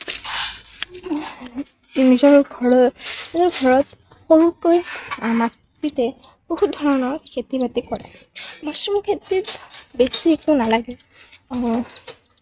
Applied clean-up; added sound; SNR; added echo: neural mask model RNNoise.